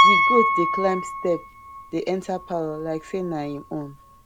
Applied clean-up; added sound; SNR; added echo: none; Piano; -3 dB; none.